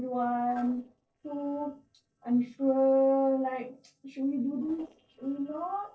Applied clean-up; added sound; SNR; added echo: neural separator model SepFormer DNS4.